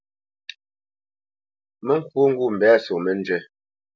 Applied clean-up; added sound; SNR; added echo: none; none; none; none.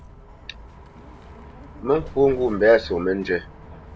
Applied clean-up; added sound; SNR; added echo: none; Bus; 16 dB; none.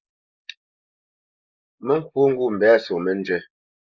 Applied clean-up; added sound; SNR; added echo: neural mask model Resemble Enhance denoiser.